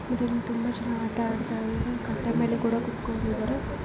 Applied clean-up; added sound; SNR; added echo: none; none; none; none.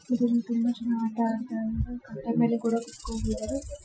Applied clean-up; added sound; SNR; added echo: classical method Wiener filter.